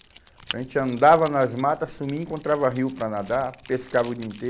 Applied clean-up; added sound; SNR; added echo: none; Keys jangling; 16 dB; none.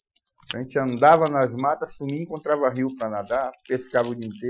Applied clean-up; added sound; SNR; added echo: classical method Wiener filter.